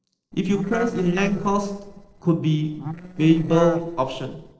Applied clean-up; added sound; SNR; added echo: neural separator model SepFormer DNS4.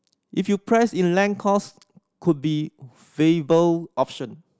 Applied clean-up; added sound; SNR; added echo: none; none; none; none.